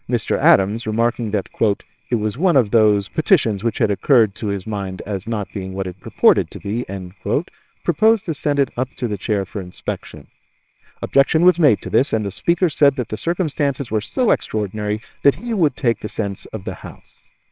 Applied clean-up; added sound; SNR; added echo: neural separator model SepFormer WHAMR!.